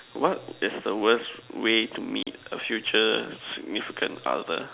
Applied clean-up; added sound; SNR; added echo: none; none; none; none.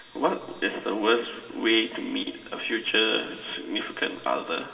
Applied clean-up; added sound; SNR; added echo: none; none; none; reverberation time 2.6 s.